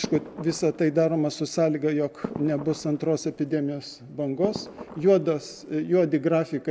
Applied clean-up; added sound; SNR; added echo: none; Fireworks; 16 dB; none.